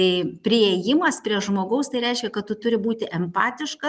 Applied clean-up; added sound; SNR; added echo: none; none; none; none.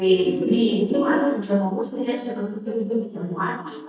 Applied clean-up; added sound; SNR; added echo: neural mask model DeepFilterNet 3.